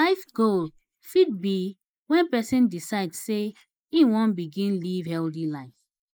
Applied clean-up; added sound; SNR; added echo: neural mask model Resemble Enhance denoiser.